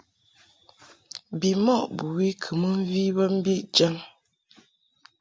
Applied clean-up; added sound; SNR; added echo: none; none; none; none.